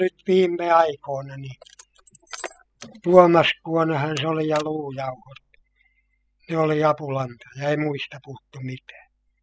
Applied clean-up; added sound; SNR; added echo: classical method spectral subtraction.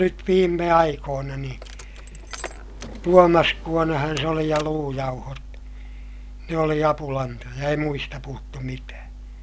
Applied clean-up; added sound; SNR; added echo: none; Car; 18 dB; none.